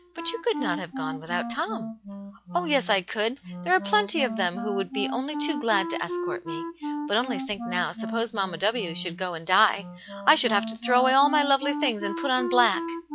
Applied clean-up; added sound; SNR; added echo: classical method log-MMSE.